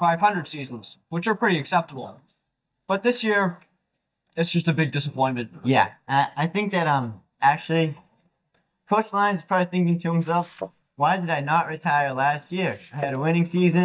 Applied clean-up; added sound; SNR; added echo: neural mask model DeepFilterNet 3.